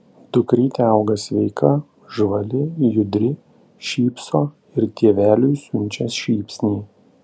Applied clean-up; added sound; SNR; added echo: none; none; none; none.